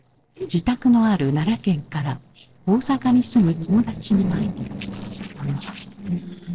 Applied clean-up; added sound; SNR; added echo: neural separator model SepFormer DNS4.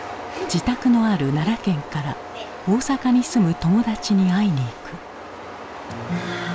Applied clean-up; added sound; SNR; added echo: none; none; none; none.